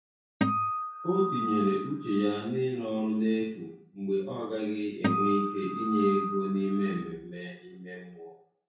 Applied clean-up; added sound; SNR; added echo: none; Acoustic guitar; 2 dB; reverberation time 0.6 s.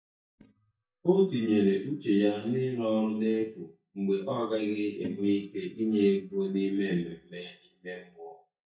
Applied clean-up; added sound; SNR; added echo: neural mask model DeepFilterNet 3.